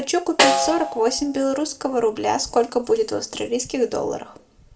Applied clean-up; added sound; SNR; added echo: none; Snare drum; 2 dB; reverberation time 0.4 s.